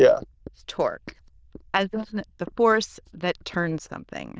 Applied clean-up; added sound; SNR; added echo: neural diffusion model UNIVERSE++.